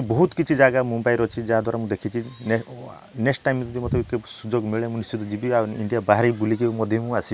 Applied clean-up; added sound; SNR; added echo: none; none; none; none.